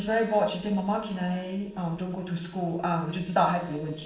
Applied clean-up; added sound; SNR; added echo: neural separator model SepFormer DNS4.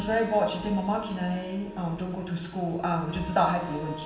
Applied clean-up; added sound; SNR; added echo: none; Wind instrument, woodwind instrument; 14 dB; reverberation time 1.1 s.